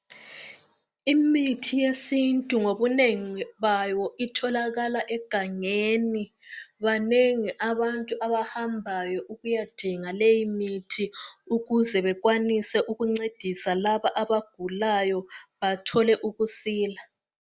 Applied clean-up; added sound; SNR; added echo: none; none; none; none.